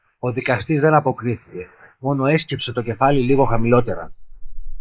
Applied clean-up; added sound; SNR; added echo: neural mask model Resemble Enhance denoiser.